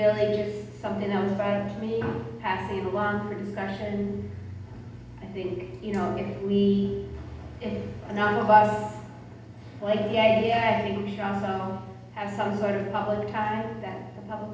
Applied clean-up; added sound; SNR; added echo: none; none; none; reverberation time 0.8 s.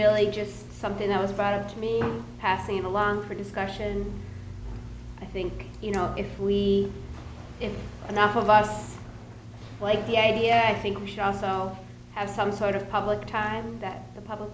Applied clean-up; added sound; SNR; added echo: none; none; none; none.